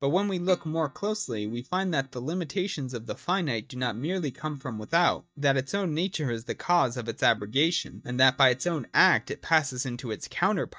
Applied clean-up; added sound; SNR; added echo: neural mask model DeepFilterNet 3.